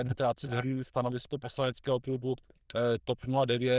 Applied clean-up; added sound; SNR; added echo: neural diffusion model UNIVERSE++.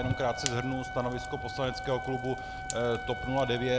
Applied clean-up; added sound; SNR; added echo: none; Fire + Trumpet; 5 dB; none.